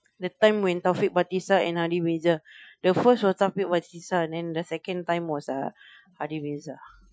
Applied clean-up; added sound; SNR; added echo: classical method Wiener filter.